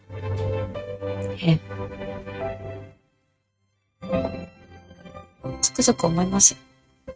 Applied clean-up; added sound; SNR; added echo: neural mask model RNNoise.